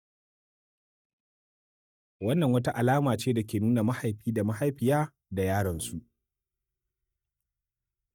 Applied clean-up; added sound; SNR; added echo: neural mask model DeepFilterNet 3.